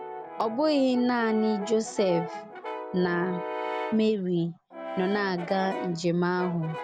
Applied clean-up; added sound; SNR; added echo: none; Brass instrument; 10 dB; none.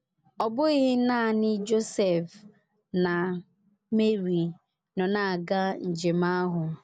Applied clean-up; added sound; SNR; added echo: none; none; none; none.